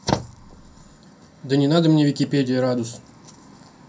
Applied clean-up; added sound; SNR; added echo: none; none; none; reverberation time 0.3 s.